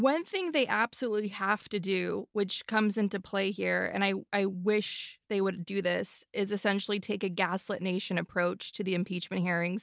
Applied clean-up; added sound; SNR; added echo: none; none; none; none.